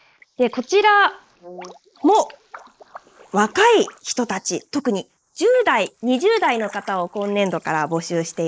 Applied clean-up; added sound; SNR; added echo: neural mask model Resemble Enhance denoiser.